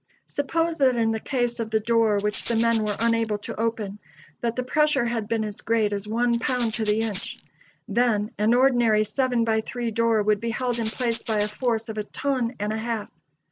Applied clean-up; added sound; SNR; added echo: none; Rattle (instrument); 13 dB; none.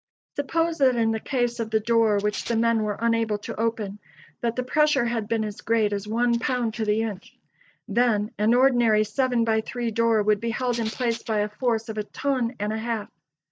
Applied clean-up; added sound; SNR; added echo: neural mask model DeepFilterNet 3.